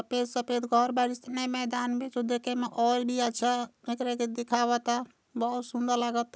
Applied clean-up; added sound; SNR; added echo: none; none; none; none.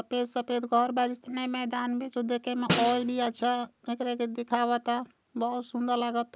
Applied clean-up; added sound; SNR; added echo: none; Snare drum; 4 dB; none.